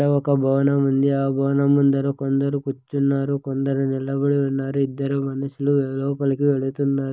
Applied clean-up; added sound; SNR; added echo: none; none; none; none.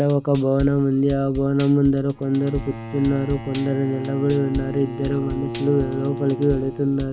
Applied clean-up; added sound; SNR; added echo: none; Drum kit + Bowed string instrument; 11 dB; none.